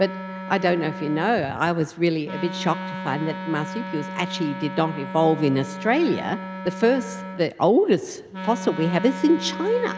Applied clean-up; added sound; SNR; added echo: none; Wind instrument, woodwind instrument; 10 dB; none.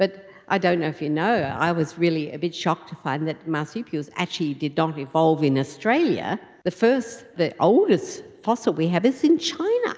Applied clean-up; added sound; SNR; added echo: none; none; none; none.